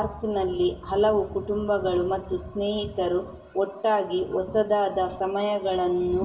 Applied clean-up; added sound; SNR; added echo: none; none; none; reverberation time 0.6 s.